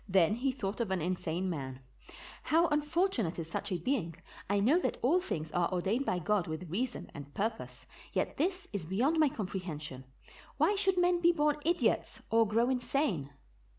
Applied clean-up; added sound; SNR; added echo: none; none; none; none.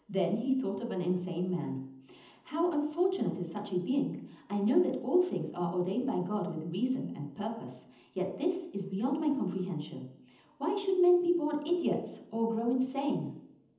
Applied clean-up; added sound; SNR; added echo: none; none; none; reverberation time 0.8 s.